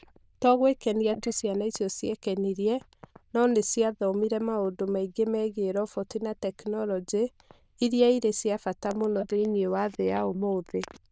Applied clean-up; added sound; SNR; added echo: neural diffusion model UNIVERSE++.